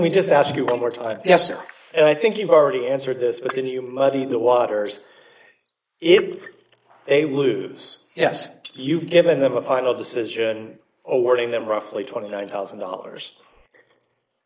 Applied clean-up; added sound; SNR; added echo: neural mask model Resemble Enhance denoiser.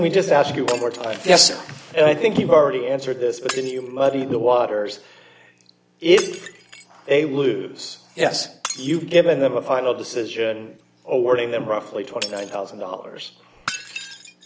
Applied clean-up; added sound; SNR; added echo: none; Shatter; 17 dB; none.